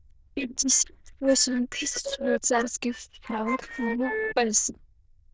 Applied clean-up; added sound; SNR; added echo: neural diffusion model UNIVERSE++.